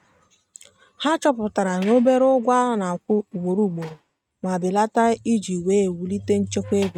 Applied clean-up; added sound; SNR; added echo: neural mask model RNNoise.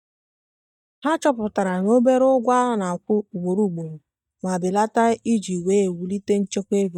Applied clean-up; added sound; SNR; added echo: neural mask model DeepFilterNet 3.